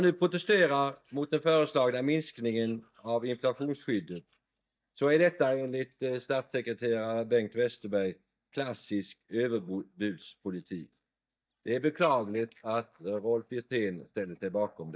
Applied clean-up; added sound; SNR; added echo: neural mask model DeepFilterNet 3.